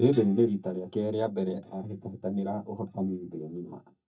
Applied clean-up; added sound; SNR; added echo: neural mask model DeepFilterNet 3.